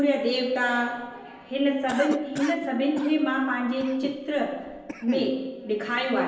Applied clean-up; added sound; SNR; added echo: none; Cough; 15 dB; reverberation time 1.0 s.